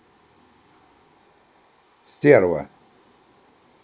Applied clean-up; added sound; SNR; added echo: neural mask model Resemble Enhance denoiser.